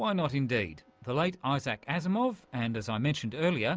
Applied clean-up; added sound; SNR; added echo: none; none; none; none.